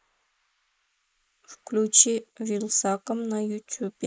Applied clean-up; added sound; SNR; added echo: neural mask model Resemble Enhance denoiser.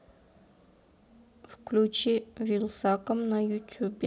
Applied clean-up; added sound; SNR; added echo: none; none; none; none.